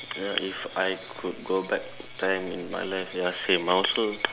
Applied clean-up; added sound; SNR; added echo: none; Coin (dropping); 17 dB; none.